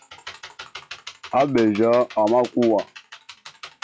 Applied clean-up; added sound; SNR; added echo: classical method log-MMSE.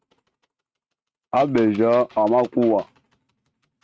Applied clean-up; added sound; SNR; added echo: neural mask model RNNoise.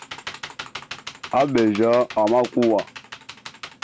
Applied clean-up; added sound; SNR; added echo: none; Computer keyboard; 14 dB; none.